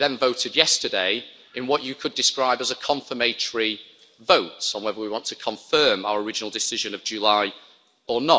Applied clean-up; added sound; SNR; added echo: none; none; none; none.